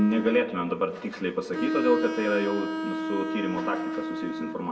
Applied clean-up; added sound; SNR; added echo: none; Bowed string instrument; 4 dB; reverberation time 1.0 s.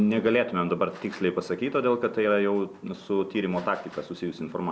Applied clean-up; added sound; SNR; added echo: none; none; none; none.